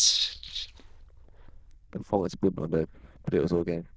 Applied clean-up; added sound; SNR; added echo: neural diffusion model UNIVERSE++.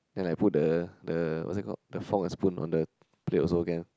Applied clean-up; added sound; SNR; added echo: none; none; none; none.